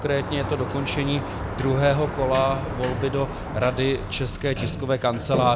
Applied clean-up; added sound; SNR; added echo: none; Sliding door; 6 dB; none.